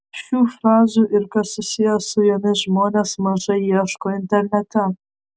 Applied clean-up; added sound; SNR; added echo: none; none; none; none.